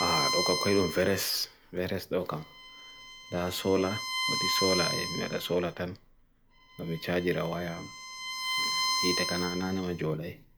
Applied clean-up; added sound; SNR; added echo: none; Bowed string instrument; 3 dB; none.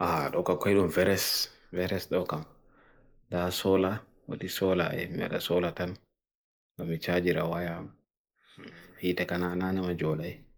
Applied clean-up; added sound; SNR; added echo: neural mask model Resemble Enhance denoiser.